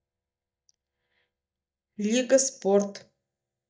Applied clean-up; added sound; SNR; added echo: neural mask model DeepFilterNet 3.